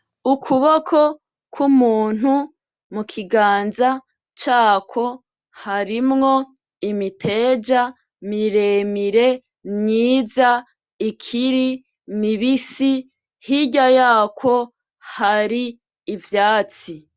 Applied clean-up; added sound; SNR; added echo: none; none; none; none.